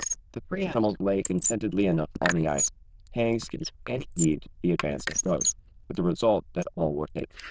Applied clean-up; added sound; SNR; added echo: neural diffusion model UNIVERSE++.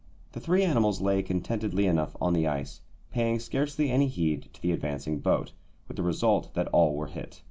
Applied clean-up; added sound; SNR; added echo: none; none; none; none.